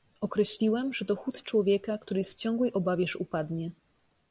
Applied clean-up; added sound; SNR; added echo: none; none; none; none.